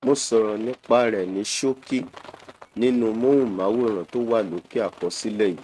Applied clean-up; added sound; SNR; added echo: neural mask model RNNoise.